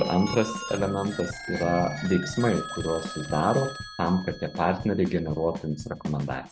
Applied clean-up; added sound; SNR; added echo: none; Bass drum / Snare drum / Drum kit + Telephone; 10 dB; none.